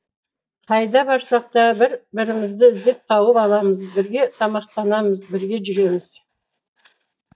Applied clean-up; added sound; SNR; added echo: neural mask model DeepFilterNet 3.